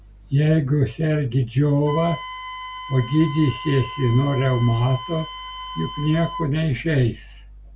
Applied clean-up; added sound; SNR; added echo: none; Wind instrument, woodwind instrument; 14 dB; none.